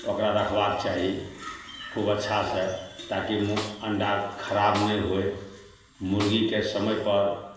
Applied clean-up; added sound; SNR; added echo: none; Snare drum; 13 dB; reverberation time 1.1 s.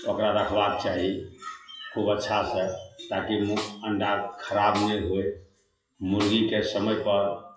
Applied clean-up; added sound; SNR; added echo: classical method WPE with log-MMSE.